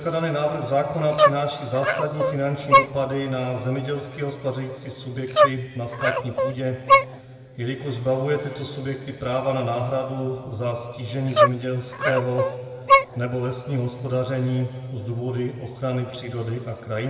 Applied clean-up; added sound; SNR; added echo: none; Dog; -2 dB; reverberation time 2.4 s.